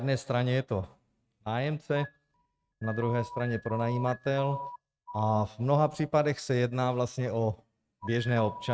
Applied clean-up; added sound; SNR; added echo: neural mask model RNNoise.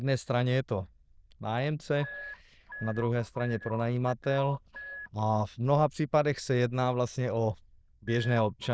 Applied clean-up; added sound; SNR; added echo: neural diffusion model UNIVERSE++.